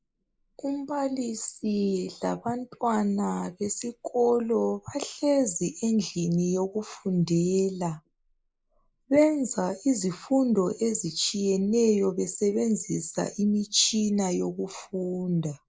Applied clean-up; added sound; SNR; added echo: neural mask model Resemble Enhance denoiser.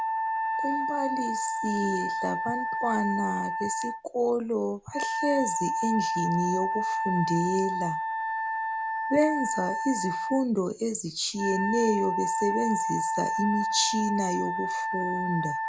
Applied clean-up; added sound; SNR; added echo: none; Wind instrument, woodwind instrument; 0 dB; none.